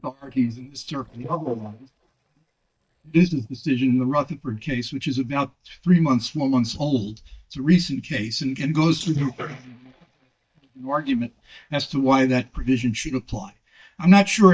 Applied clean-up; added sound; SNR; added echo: neural mask model DeepFilterNet 3.